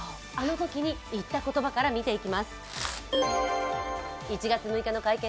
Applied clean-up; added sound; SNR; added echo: none; none; none; none.